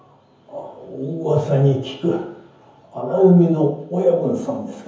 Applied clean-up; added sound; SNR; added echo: none; none; none; reverberation time 0.7 s.